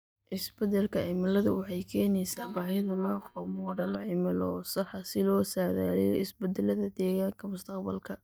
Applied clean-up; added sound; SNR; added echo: neural mask model DeepFilterNet 3.